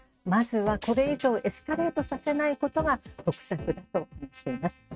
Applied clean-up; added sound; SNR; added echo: neural mask model RNNoise.